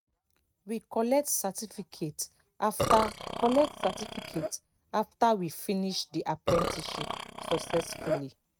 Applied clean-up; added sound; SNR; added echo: neural mask model RNNoise.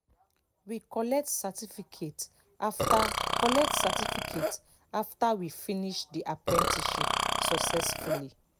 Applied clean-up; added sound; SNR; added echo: none; Burping, eructation; -3 dB; none.